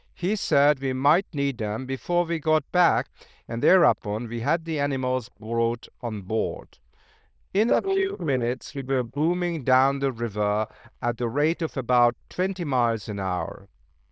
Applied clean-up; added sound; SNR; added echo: neural diffusion model UNIVERSE++.